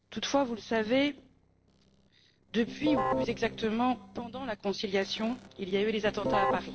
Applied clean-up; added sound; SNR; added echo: neural separator model SepFormer DNS4.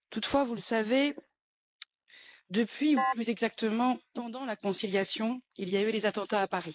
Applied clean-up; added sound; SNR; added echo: neural mask model Resemble Enhance denoiser.